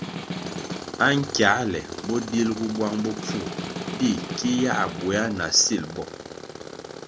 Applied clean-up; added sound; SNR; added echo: none; Tools + Snare drum; 8 dB; none.